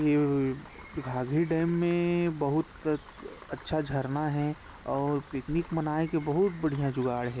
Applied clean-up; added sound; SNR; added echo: none; Rain; 19 dB; none.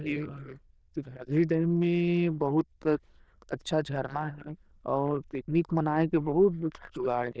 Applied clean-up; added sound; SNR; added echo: neural diffusion model UNIVERSE++.